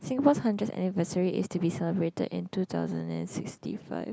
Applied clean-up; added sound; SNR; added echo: none; none; none; none.